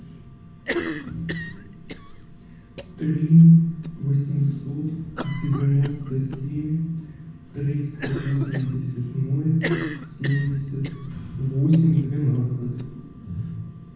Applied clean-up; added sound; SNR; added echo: none; Cough; 14 dB; reverberation time 1.1 s.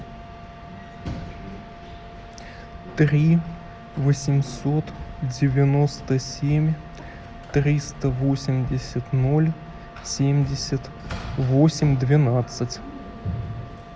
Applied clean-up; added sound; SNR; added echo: none; none; none; none.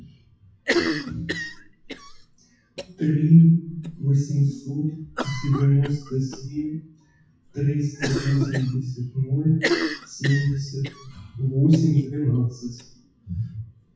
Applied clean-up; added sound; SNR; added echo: classical method WPE with log-MMSE.